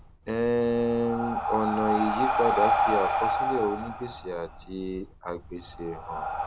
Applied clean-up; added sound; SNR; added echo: none; Breathing; 0 dB; none.